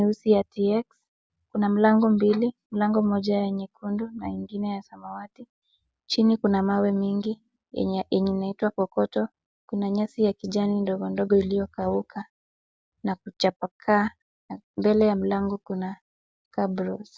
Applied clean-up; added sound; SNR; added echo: none; none; none; none.